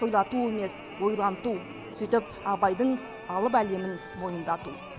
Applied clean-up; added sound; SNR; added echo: none; none; none; none.